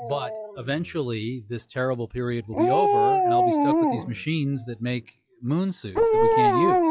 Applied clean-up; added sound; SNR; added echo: classical method log-MMSE.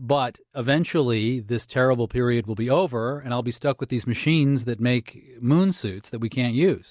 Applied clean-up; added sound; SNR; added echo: none; none; none; none.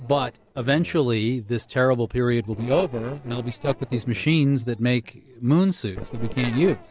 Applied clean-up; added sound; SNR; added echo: neural separator model SepFormer DNS4.